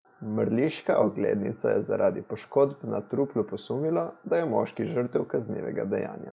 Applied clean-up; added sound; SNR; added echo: none; none; none; none.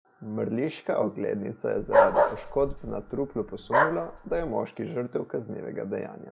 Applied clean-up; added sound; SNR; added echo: none; Bark; -4 dB; none.